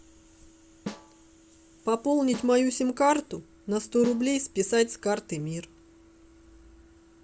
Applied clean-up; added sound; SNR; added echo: none; Snare drum; 17 dB; none.